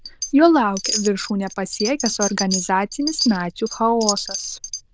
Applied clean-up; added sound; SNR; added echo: neural diffusion model UNIVERSE++.